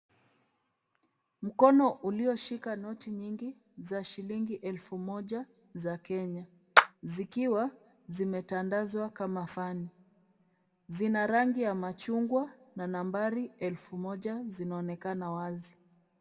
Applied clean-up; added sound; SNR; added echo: none; Clapping; -4 dB; reverberation time 0.3 s.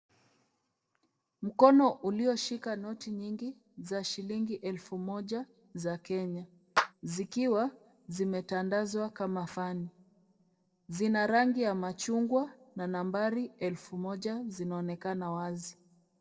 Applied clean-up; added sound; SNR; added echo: neural separator model SepFormer DNS4.